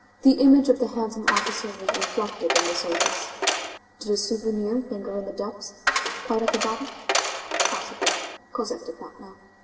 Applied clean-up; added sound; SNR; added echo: none; Coin (dropping); 0 dB; reverberation time 1.0 s.